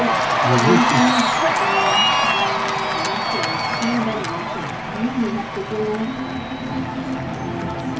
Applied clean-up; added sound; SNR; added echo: none; Cheering; -3 dB; reverberation time 0.3 s.